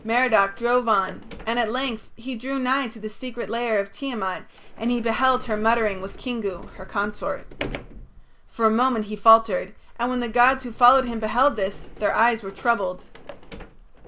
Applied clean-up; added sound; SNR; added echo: none; Sliding door; 18 dB; none.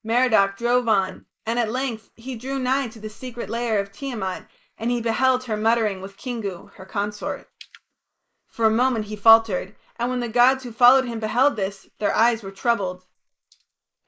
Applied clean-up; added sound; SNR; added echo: neural mask model Resemble Enhance denoiser.